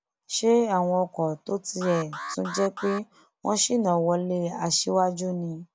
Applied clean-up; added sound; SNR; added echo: none; Alarm; 11 dB; none.